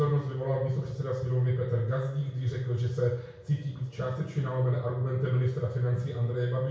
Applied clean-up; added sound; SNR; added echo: none; none; none; reverberation time 0.6 s.